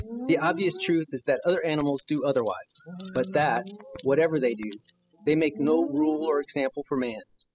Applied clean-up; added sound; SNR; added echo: classical method spectral subtraction.